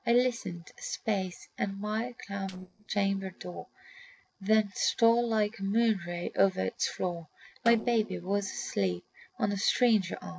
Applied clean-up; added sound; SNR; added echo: neural separator model SepFormer DNS4.